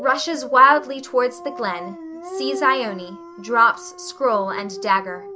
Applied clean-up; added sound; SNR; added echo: none; Dog; 13 dB; none.